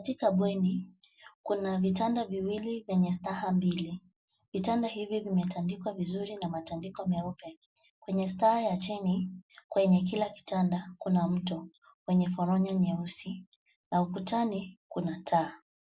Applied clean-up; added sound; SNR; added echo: none; none; none; none.